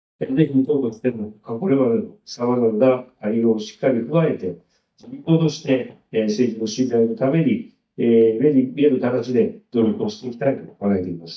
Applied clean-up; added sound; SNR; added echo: neural mask model DeepFilterNet 3.